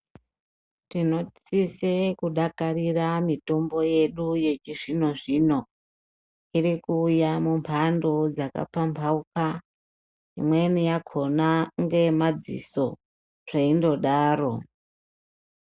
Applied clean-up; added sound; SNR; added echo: none; none; none; none.